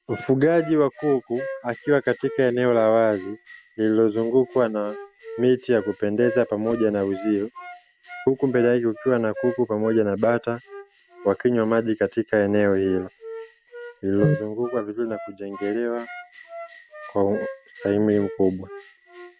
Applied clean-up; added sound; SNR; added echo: none; Bell + Wind instrument, woodwind instrument; 16 dB; none.